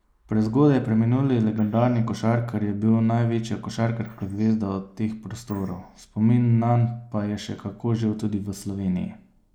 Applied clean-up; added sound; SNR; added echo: neural mask model Resemble Enhance denoiser.